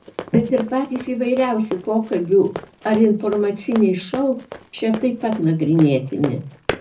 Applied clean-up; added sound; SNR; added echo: none; Run; 14 dB; reverberation time 0.4 s.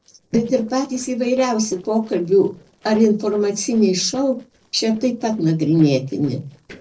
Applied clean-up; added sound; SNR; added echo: neural separator model SepFormer DNS4.